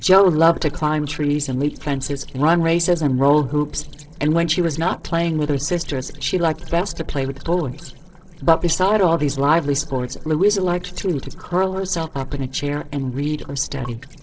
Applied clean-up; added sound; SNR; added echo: neural separator model SepFormer DNS4.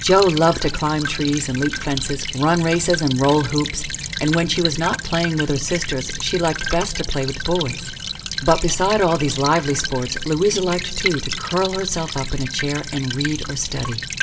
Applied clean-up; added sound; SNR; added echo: none; Stream / Trickle, dribble; 8 dB; reverberation time 1.4 s.